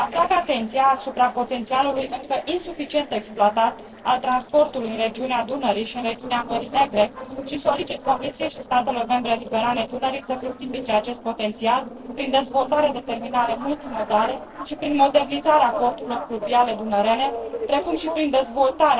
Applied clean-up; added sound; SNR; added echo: neural separator model SepFormer DNS4.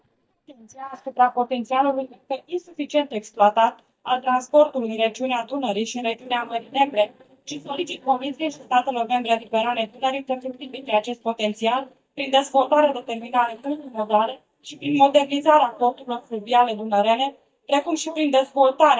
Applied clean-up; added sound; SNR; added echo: neural mask model DeepFilterNet 3.